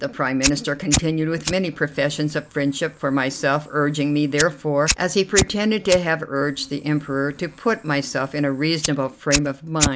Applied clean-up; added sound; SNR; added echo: none; Fire; 7 dB; none.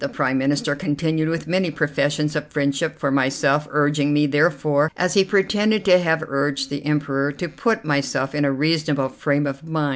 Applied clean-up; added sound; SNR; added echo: none; none; none; none.